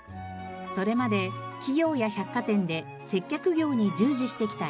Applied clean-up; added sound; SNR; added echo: none; none; none; none.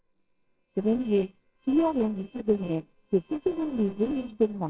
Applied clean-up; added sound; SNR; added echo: neural separator model SepFormer WHAMR!.